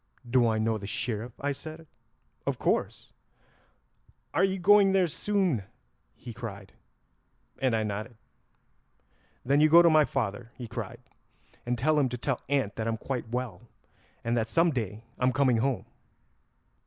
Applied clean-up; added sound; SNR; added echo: none; none; none; none.